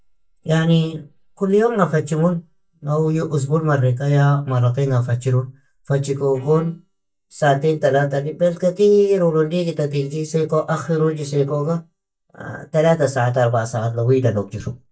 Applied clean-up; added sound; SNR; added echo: neural mask model DeepFilterNet 3.